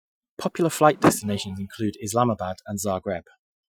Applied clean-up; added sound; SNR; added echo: classical method Wiener filter.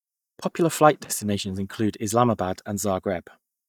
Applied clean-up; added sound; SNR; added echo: neural mask model DeepFilterNet 3.